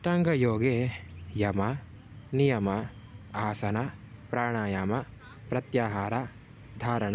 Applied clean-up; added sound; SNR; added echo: none; none; none; none.